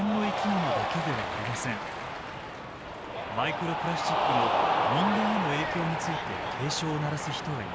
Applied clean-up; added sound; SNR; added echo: none; Cheering; -2 dB; none.